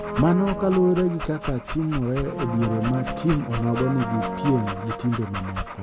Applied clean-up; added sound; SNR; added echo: none; Brass instrument + Dog; 7 dB; none.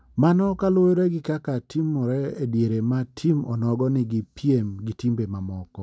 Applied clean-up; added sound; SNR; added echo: none; none; none; none.